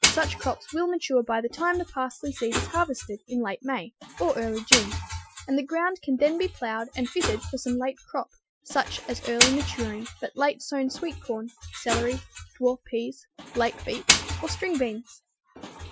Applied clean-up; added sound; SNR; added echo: classical method Wiener filter.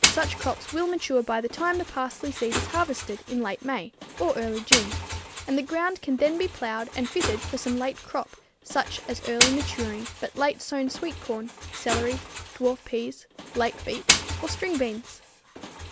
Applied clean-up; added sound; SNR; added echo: none; Engine; 2 dB; none.